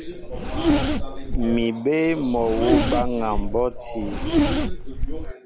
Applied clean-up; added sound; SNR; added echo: none; Zipper (clothing); -2 dB; none.